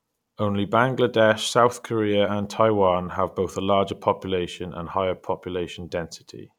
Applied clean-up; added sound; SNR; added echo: none; none; none; none.